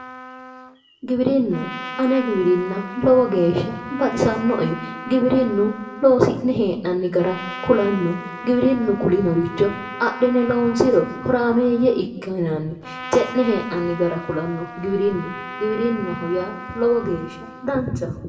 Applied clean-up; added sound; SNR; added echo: none; Trumpet; 14 dB; reverberation time 0.8 s.